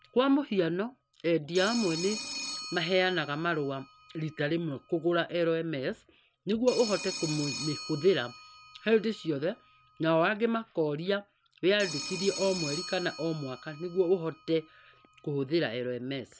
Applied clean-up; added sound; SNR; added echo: none; Telephone; 13 dB; none.